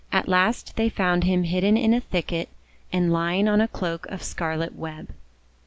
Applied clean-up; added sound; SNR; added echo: none; none; none; none.